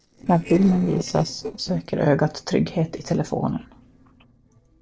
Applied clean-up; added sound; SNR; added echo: neural separator model SepFormer DNS4.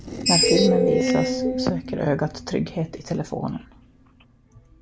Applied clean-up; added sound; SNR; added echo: none; Screech + Telephone; -1 dB; none.